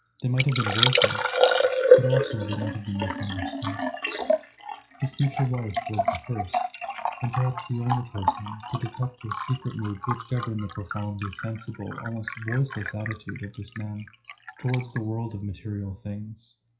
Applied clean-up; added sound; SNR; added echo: classical method WPE with log-MMSE.